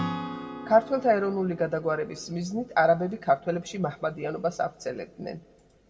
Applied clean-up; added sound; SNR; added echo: none; Acoustic guitar / Strum; 14 dB; reverberation time 1.8 s.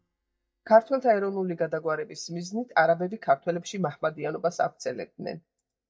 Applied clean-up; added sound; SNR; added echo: neural mask model DeepFilterNet 3.